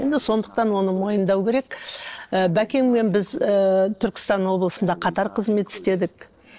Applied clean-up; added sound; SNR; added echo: neural separator model SepFormer DNS4.